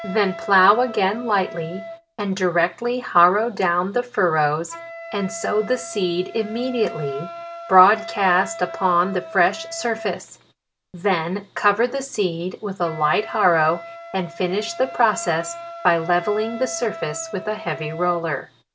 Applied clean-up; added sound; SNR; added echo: none; Wind instrument, woodwind instrument; 15 dB; none.